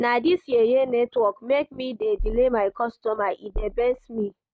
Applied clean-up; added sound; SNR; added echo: neural mask model DeepFilterNet 3.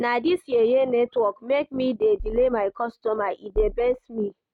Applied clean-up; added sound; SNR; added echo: neural mask model RNNoise.